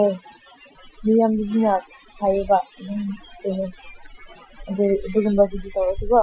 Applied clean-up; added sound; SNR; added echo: classical method Wiener filter.